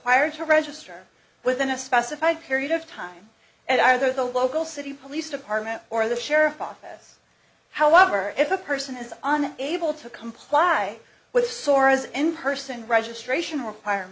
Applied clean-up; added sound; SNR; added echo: none; none; none; none.